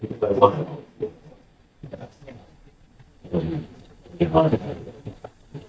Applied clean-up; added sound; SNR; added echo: neural mask model DeepFilterNet 3.